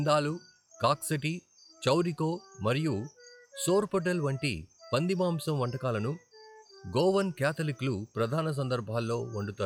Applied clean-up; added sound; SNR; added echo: classical method log-MMSE.